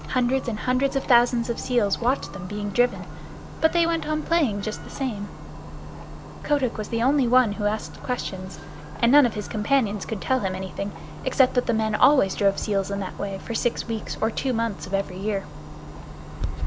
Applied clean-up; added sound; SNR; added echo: none; Clock; 11 dB; none.